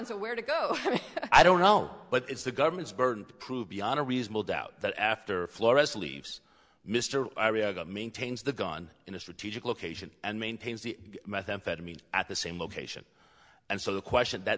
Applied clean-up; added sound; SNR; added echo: none; none; none; none.